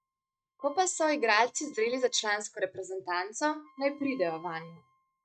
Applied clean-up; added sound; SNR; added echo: neural mask model RNNoise.